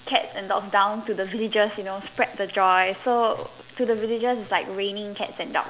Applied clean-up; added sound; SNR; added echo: none; none; none; none.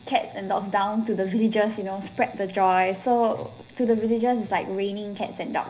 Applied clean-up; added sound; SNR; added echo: none; none; none; reverberation time 0.5 s.